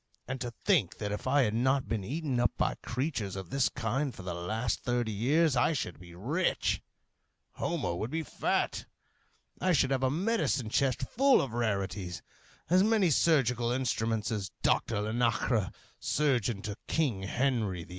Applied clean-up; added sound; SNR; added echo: none; none; none; none.